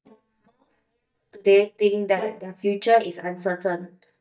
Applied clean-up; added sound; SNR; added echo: neural mask model DeepFilterNet 3.